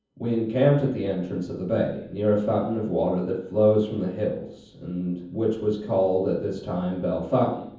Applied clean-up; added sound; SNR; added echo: none; none; none; reverberation time 0.7 s.